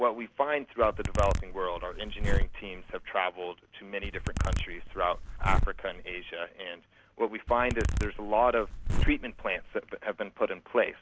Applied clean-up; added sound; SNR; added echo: none; Zipper (clothing); -1 dB; none.